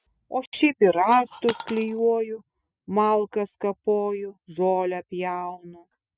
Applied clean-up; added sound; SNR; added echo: none; Coin (dropping); 14 dB; none.